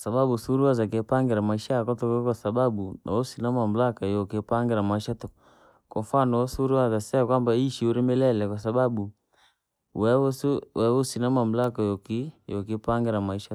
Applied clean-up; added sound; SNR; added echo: none; none; none; none.